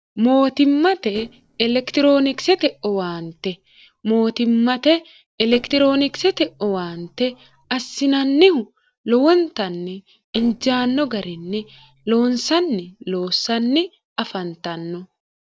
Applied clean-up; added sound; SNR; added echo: neural separator model SepFormer DNS4.